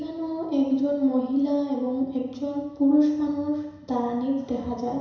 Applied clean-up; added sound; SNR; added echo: none; none; none; reverberation time 1.0 s.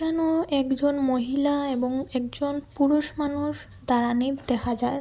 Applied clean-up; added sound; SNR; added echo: none; none; none; none.